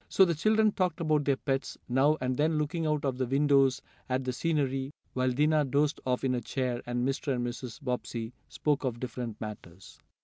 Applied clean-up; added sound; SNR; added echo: none; none; none; none.